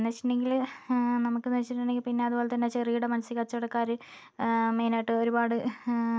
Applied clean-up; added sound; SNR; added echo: none; none; none; none.